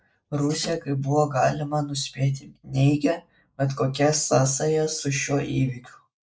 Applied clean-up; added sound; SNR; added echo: neural mask model Resemble Enhance denoiser.